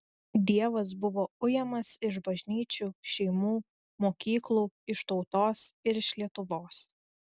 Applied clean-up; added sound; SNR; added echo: none; none; none; none.